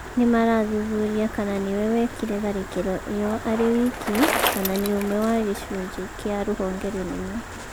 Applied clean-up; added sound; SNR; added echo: none; Stream + Bicycle; 7 dB; none.